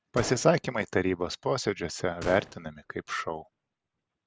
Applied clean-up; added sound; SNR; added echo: none; Gunshot, gunfire; 15 dB; none.